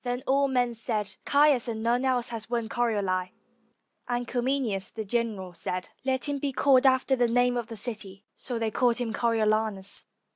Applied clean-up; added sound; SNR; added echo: none; none; none; none.